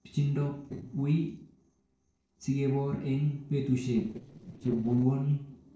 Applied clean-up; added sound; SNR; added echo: neural separator model SepFormer DNS4.